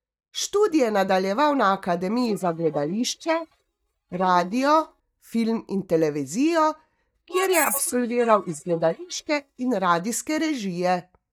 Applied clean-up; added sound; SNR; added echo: neural mask model DeepFilterNet 3.